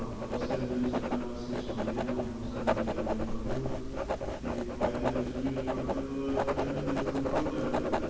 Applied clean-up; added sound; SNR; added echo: none; Writing; -1 dB; reverberation time 2.1 s.